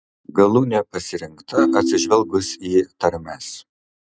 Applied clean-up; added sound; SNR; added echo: neural mask model RNNoise.